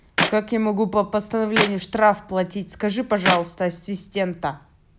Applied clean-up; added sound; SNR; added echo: none; Clapping; 4 dB; none.